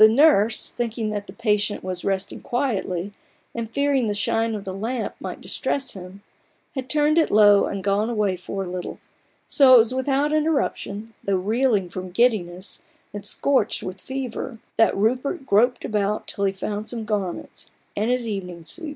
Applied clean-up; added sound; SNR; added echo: none; none; none; none.